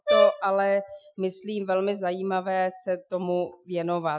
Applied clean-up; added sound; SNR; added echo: classical method Wiener filter.